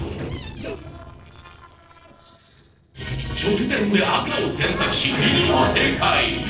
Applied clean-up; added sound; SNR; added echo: neural separator model SepFormer DNS4.